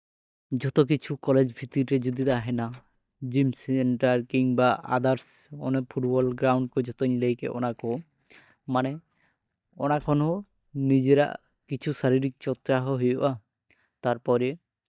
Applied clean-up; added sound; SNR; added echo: neural mask model DeepFilterNet 3.